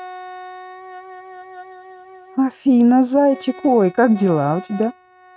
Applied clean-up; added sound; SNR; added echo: neural mask model RNNoise.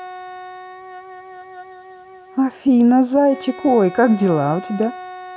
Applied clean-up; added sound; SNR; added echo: none; Wind instrument, woodwind instrument; 16 dB; none.